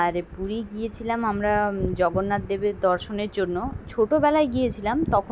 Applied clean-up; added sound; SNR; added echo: none; none; none; none.